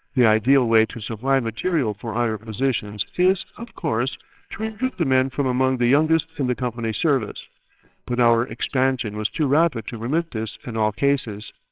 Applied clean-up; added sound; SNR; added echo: neural separator model SepFormer WHAMR!.